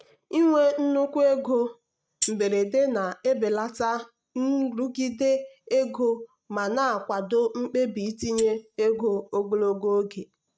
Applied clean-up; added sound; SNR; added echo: neural mask model RNNoise.